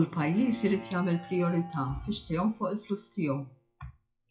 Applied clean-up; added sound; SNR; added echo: classical method WPE with log-MMSE.